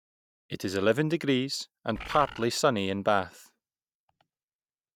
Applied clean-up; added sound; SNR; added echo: neural mask model DeepFilterNet 3.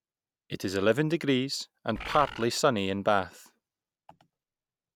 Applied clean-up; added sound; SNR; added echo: none; Bird; 9 dB; none.